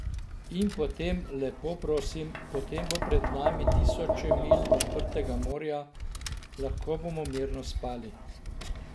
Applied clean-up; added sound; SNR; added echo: none; Tap; -4 dB; none.